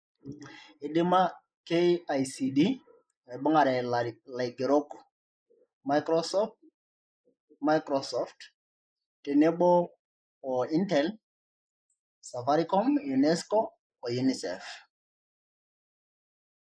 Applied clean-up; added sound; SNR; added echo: neural mask model Resemble Enhance denoiser.